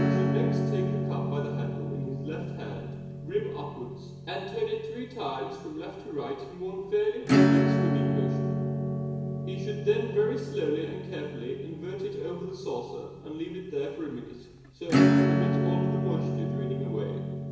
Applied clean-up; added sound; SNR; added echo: none; Acoustic guitar / Strum; -5 dB; reverberation time 1.0 s.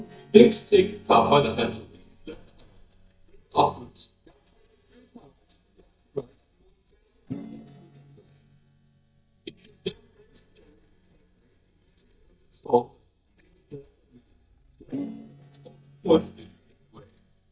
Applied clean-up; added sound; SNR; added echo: neural mask model DeepFilterNet 3.